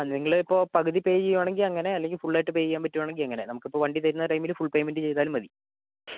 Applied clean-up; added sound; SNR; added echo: none; none; none; none.